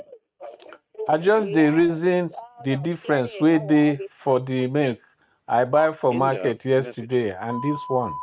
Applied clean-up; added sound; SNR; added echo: neural mask model RNNoise.